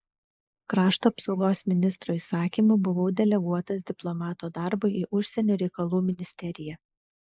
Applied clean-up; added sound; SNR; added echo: neural mask model Resemble Enhance denoiser.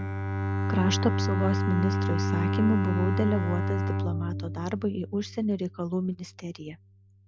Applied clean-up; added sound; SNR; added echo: none; Bowed string instrument; -1 dB; none.